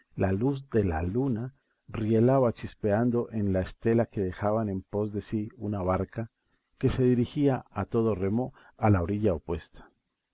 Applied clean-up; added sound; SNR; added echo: none; none; none; none.